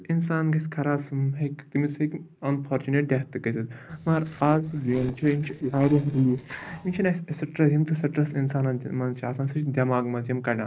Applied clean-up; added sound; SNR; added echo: neural separator model SepFormer DNS4.